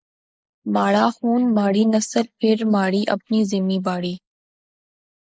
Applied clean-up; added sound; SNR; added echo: neural mask model Resemble Enhance denoiser.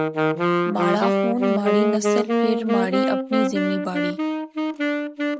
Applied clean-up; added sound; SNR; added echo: none; Wind instrument, woodwind instrument; -5 dB; none.